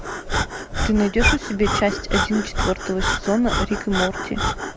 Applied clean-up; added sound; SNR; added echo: none; Breathing; 1 dB; none.